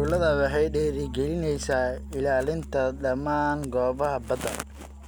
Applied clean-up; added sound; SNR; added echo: none; Bass guitar; 10 dB; none.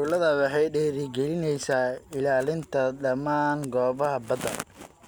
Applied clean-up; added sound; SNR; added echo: none; none; none; none.